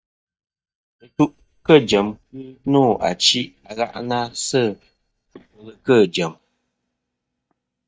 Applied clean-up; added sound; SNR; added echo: neural mask model DeepFilterNet 3.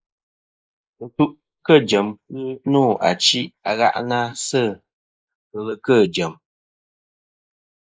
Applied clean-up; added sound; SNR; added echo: neural mask model Resemble Enhance denoiser.